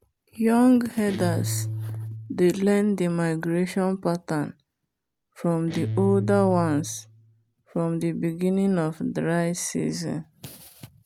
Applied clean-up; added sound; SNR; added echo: none; Guitar; 8 dB; none.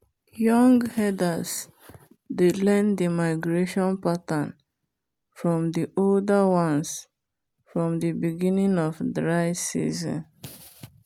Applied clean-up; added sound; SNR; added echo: none; none; none; none.